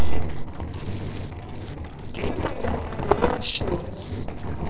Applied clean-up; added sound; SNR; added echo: neural separator model SepFormer DNS4.